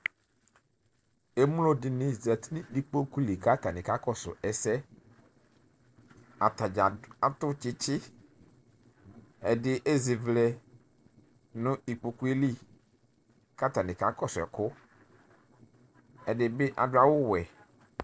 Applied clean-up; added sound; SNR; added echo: neural separator model SepFormer DNS4.